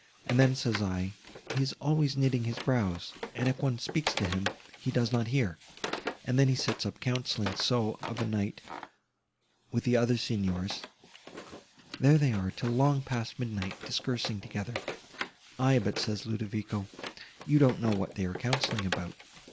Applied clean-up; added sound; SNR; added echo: none; Wood; 11 dB; none.